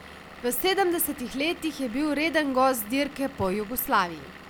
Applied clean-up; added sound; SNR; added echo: none; Engine / Vehicle; 18 dB; none.